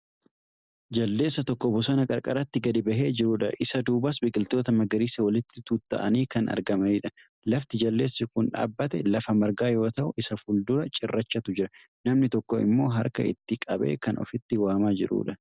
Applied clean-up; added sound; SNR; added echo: none; none; none; none.